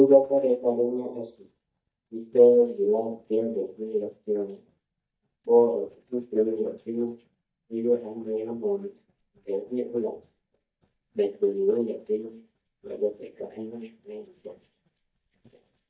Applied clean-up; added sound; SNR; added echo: neural mask model DeepFilterNet 3.